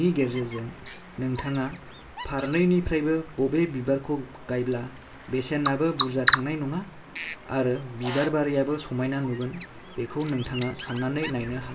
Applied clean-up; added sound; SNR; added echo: none; Bird vocalization, bird call, bird song; 5 dB; reverberation time 0.3 s.